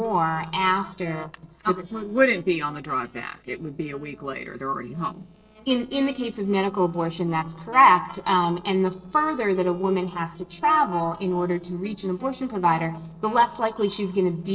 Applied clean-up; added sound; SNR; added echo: neural separator model SepFormer DNS4.